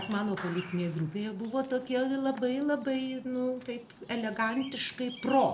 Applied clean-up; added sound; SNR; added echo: none; Bird vocalization, bird call, bird song + Clapping; 18 dB; none.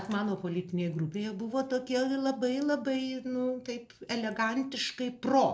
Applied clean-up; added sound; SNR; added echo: none; none; none; none.